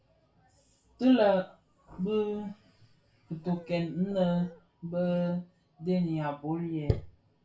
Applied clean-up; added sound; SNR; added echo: none; Dog; 19 dB; reverberation time 0.3 s.